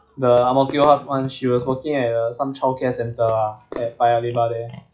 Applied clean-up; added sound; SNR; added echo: classical method log-MMSE.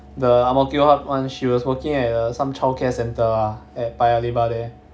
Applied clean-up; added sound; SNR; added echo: none; none; none; none.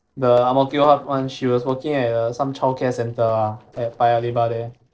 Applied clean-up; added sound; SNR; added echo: neural separator model SepFormer DNS4.